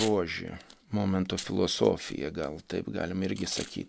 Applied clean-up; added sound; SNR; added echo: none; Packing tape, duct tape / Tearing; 15 dB; none.